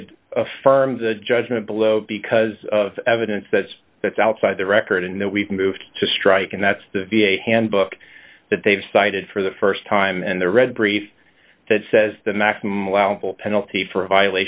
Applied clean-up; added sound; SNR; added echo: none; none; none; none.